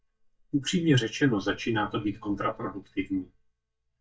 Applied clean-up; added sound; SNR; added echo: neural mask model DeepFilterNet 3.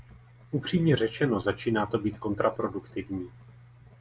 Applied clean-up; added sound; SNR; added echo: none; none; none; none.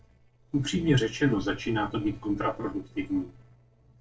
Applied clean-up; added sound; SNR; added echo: neural separator model SepFormer DNS4.